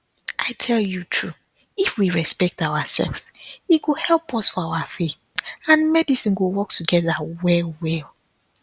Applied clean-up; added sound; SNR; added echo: none; none; none; none.